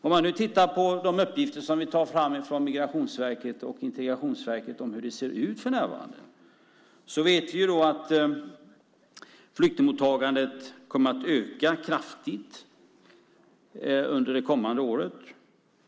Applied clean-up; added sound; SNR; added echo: none; none; none; none.